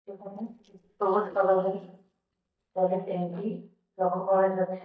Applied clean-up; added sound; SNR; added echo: neural mask model DeepFilterNet 3.